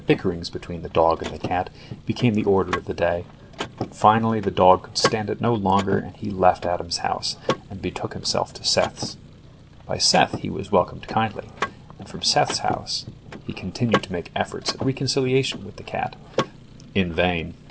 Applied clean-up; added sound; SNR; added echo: none; Mechanisms / Car; 10 dB; none.